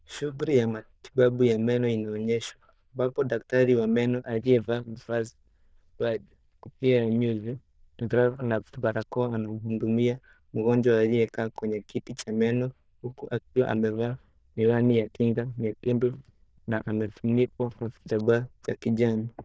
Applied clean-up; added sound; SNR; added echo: neural diffusion model UNIVERSE++.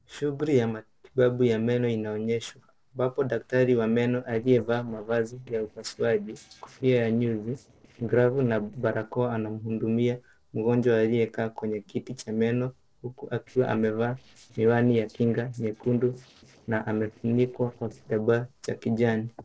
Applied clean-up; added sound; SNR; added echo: neural separator model SepFormer DNS4.